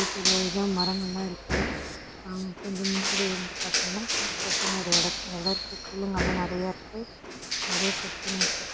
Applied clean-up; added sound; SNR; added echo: none; Crushing; -3 dB; none.